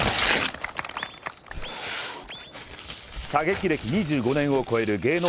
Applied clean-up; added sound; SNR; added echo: none; Tearing; 5 dB; none.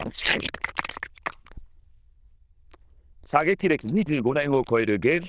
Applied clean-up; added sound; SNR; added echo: neural diffusion model UNIVERSE++.